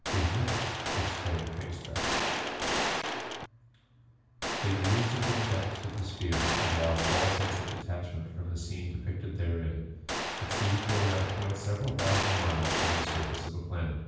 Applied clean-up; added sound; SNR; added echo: none; Gunshot, gunfire; 1 dB; reverberation time 1.2 s.